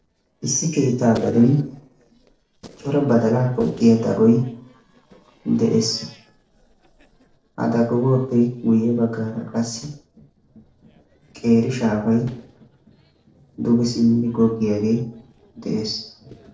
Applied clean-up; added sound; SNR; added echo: neural separator model SepFormer DNS4.